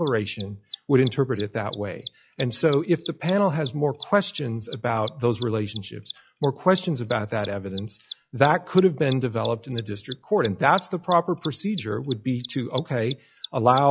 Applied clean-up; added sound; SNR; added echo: classical method log-MMSE.